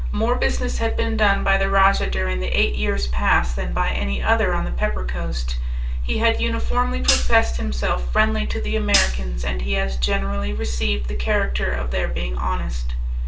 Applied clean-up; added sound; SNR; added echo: none; Hi-hat; 7 dB; reverberation time 0.2 s.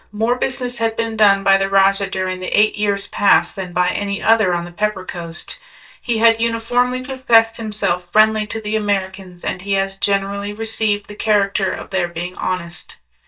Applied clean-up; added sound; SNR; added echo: neural mask model DeepFilterNet 3.